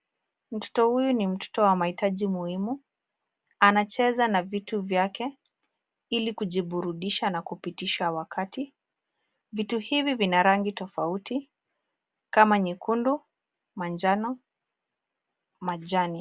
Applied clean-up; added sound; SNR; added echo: none; none; none; none.